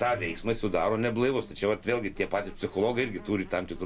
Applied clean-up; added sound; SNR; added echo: none; Insect; 15 dB; none.